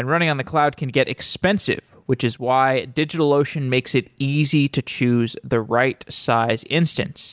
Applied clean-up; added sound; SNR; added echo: none; none; none; none.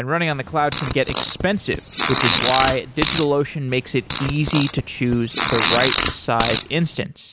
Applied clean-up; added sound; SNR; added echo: none; Fart; 3 dB; none.